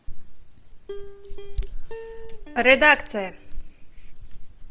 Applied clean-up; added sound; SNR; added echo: none; Plucked string instrument; 19 dB; none.